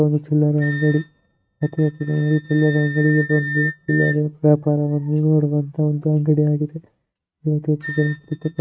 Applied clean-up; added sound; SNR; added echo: neural mask model RNNoise.